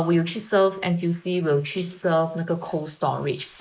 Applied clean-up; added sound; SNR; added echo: neural mask model Resemble Enhance denoiser.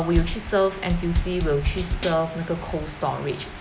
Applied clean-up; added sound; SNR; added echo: none; Bass drum / Snare drum / Drum kit; 2 dB; none.